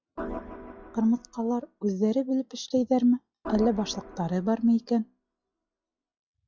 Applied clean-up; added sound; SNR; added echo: classical method log-MMSE.